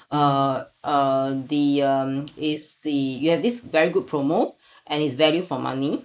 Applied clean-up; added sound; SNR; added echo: neural mask model Resemble Enhance denoiser.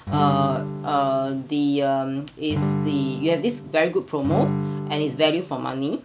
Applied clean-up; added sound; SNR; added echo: none; Acoustic guitar / Strum; 4 dB; none.